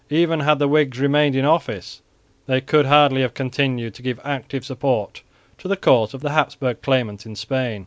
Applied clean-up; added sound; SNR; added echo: none; none; none; none.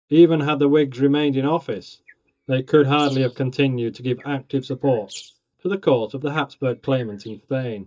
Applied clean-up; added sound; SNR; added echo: neural mask model DeepFilterNet 3.